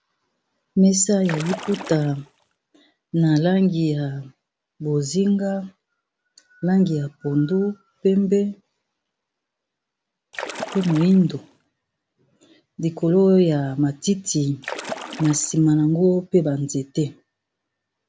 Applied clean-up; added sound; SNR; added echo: none; Splash, splatter; 12 dB; none.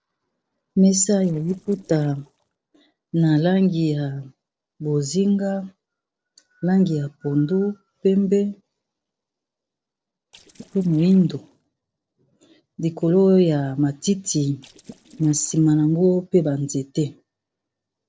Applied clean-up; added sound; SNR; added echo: neural separator model SepFormer DNS4.